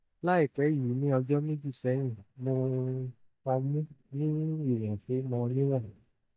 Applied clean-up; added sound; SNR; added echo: neural mask model DeepFilterNet 3.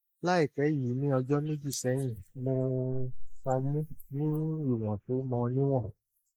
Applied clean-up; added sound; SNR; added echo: neural mask model Resemble Enhance denoiser.